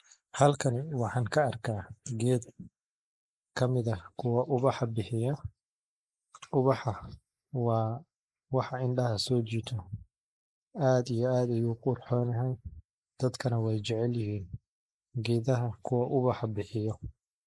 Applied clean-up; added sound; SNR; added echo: neural mask model Resemble Enhance denoiser.